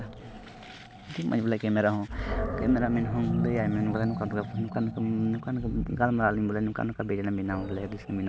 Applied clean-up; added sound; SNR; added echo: none; Animal; 7 dB; none.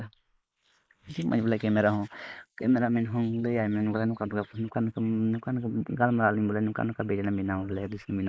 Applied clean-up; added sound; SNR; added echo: neural mask model Resemble Enhance denoiser.